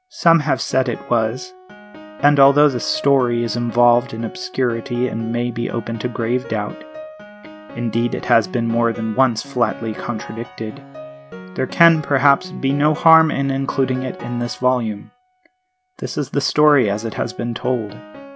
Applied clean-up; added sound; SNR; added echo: none; Piano; 17 dB; none.